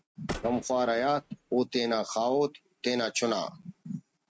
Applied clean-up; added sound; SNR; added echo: neural mask model RNNoise.